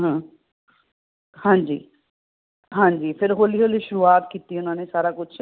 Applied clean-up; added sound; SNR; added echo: none; none; none; none.